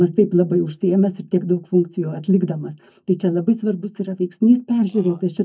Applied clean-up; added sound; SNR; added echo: neural mask model DeepFilterNet 3.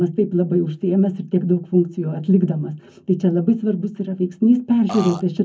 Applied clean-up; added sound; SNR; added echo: none; Burping, eructation; 10 dB; reverberation time 0.3 s.